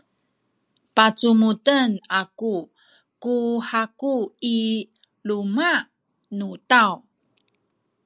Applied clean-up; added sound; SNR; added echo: none; none; none; none.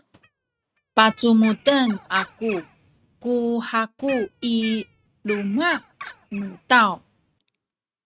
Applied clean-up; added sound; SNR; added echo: neural mask model RNNoise.